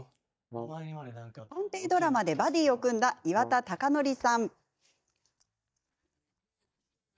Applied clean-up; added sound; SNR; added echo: neural mask model DeepFilterNet 3.